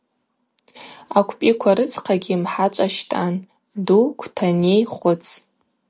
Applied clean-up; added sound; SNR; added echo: none; none; none; none.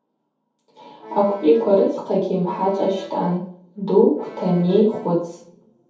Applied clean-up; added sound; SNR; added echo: none; Accordion; 20 dB; reverberation time 0.6 s.